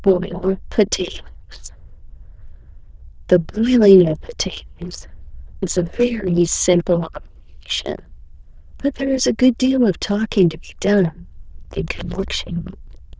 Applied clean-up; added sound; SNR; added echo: neural diffusion model UNIVERSE++.